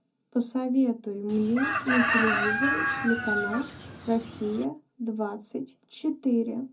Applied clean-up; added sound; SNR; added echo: none; Chicken, rooster; 0 dB; reverberation time 0.3 s.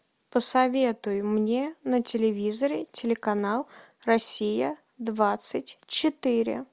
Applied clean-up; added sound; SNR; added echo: none; none; none; none.